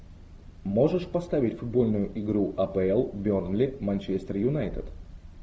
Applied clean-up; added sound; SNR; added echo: none; none; none; none.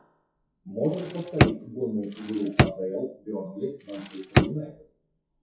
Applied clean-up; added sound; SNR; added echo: classical method WPE with log-MMSE.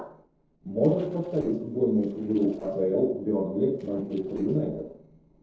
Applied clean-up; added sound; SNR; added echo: neural separator model SepFormer DNS4.